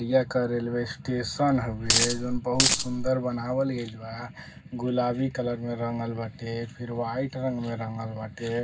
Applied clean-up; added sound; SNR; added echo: none; Coin (dropping); -4 dB; reverberation time 0.4 s.